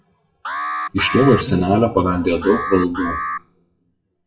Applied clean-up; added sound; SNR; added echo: classical method WPE with log-MMSE.